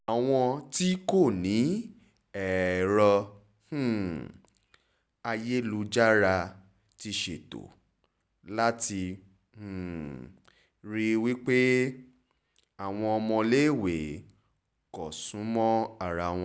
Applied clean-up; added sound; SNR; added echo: none; none; none; none.